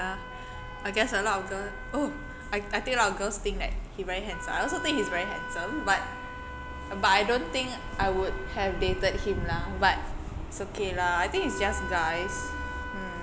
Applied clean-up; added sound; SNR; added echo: none; Wind instrument, woodwind instrument; 11 dB; none.